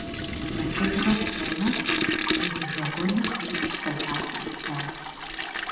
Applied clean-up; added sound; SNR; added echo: none; Toilet flush; -2 dB; reverberation time 1.1 s.